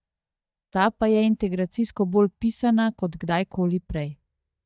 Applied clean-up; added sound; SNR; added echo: neural mask model DeepFilterNet 3.